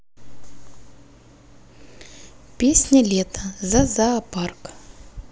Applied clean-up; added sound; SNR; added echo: none; Hi-hat; 19 dB; none.